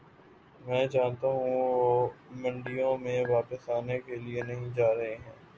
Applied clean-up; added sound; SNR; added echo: none; Chink, clink; 18 dB; none.